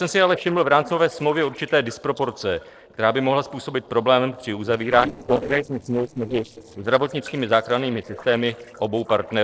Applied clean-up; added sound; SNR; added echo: neural separator model SepFormer DNS4.